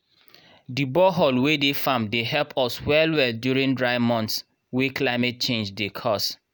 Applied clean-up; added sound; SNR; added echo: none; none; none; none.